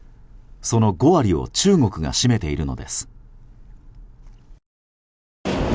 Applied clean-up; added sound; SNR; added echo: none; none; none; none.